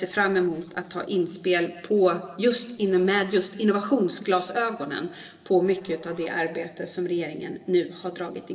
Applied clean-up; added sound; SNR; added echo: neural separator model SepFormer DNS4.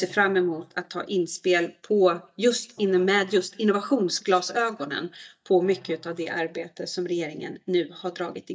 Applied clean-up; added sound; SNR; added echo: neural mask model DeepFilterNet 3.